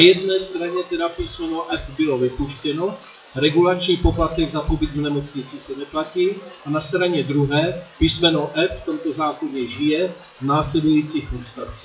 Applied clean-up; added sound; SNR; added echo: classical method WPE with log-MMSE.